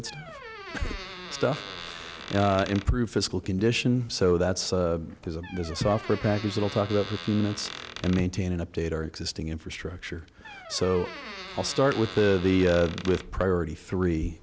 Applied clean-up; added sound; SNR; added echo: none; Squeak; 13 dB; none.